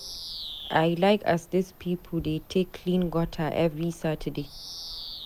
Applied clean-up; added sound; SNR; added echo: none; Bird vocalization, bird call, bird song; 14 dB; none.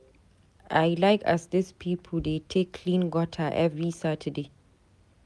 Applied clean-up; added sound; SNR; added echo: none; none; none; none.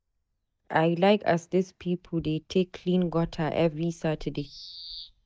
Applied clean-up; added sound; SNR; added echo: neural mask model DeepFilterNet 3.